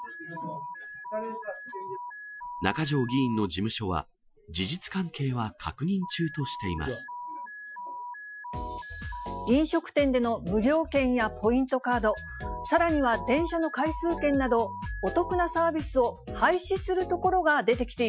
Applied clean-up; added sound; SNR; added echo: classical method Wiener filter.